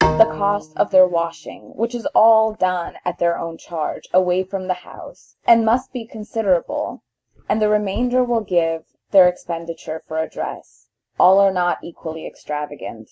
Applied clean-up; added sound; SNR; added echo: neural mask model RNNoise.